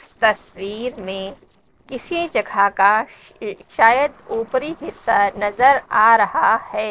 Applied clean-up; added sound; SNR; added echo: neural separator model SepFormer DNS4.